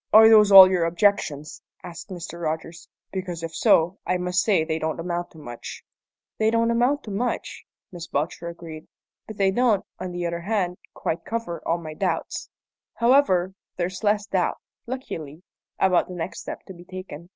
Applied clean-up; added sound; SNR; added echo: none; none; none; none.